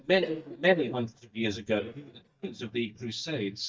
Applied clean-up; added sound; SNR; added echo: neural mask model DeepFilterNet 3.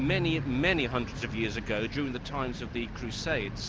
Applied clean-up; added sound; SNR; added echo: none; none; none; none.